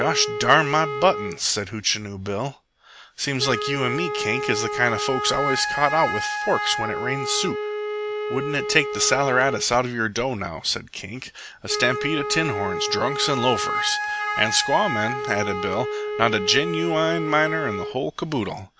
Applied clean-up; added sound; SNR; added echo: none; Wind instrument, woodwind instrument; 4 dB; none.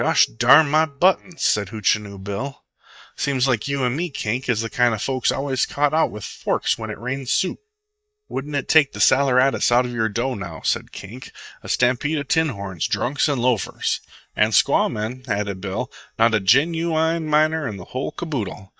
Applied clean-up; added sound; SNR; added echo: neural mask model DeepFilterNet 3.